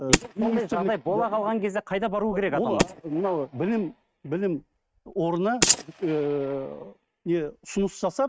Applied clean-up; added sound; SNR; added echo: neural mask model RNNoise.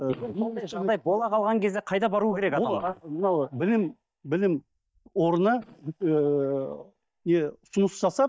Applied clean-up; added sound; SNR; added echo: neural mask model DeepFilterNet 3.